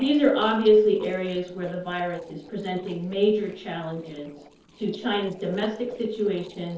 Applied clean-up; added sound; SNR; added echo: neural separator model SepFormer DNS4.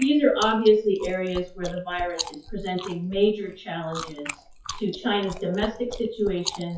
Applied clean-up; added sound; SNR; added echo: classical method WPE with log-MMSE.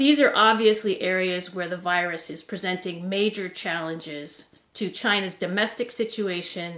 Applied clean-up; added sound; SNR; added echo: none; none; none; none.